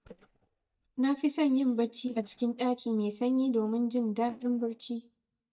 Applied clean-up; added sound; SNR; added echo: neural mask model DeepFilterNet 3.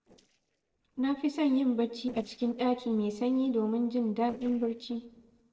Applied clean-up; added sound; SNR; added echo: neural separator model SepFormer DNS4.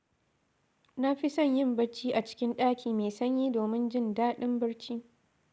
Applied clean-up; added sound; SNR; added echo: none; none; none; none.